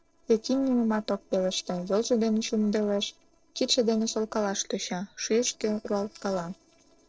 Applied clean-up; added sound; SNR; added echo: neural separator model SepFormer DNS4.